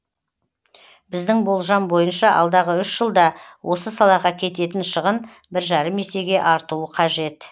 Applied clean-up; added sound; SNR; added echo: none; none; none; none.